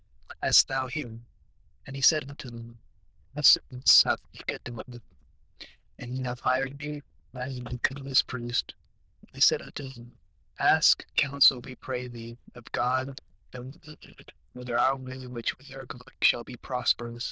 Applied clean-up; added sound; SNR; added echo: neural diffusion model UNIVERSE++.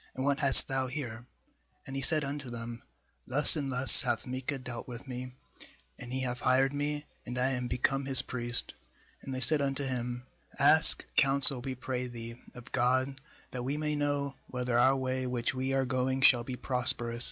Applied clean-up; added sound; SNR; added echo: none; none; none; none.